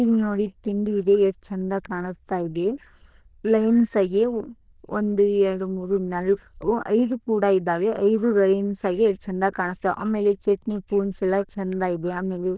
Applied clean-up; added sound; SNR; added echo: neural diffusion model UNIVERSE++.